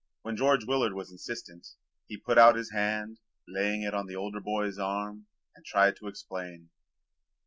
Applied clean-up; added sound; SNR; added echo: none; none; none; none.